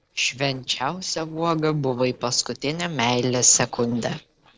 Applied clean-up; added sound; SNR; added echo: neural separator model SepFormer DNS4.